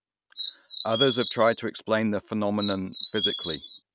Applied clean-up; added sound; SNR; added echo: none; Chirp, tweet; 0 dB; none.